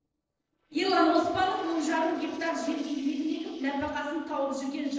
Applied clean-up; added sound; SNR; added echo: neural separator model SepFormer DNS4.